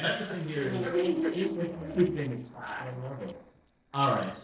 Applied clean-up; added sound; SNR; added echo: neural separator model SepFormer DNS4.